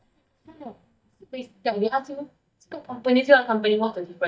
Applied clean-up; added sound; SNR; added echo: neural mask model DeepFilterNet 3.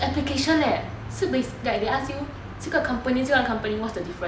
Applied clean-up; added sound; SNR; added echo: none; none; none; none.